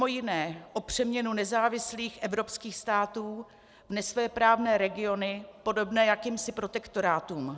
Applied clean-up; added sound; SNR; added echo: none; none; none; none.